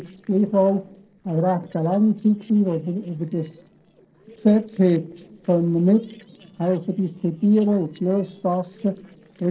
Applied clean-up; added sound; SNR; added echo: neural separator model SepFormer DNS4.